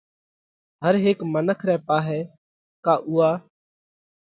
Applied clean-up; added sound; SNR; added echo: none; none; none; none.